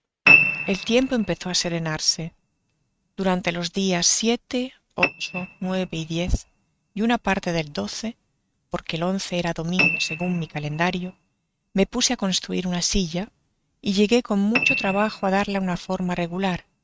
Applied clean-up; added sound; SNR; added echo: neural mask model RNNoise.